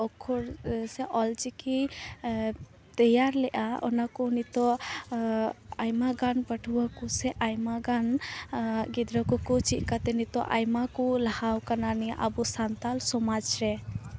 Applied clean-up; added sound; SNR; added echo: none; none; none; none.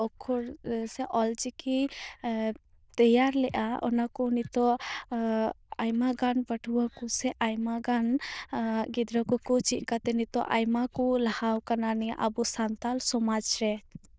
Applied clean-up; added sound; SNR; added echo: neural diffusion model UNIVERSE++.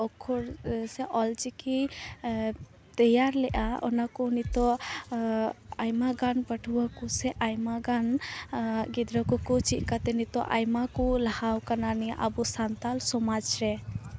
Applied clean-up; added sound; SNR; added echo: none; Bass drum; 7 dB; none.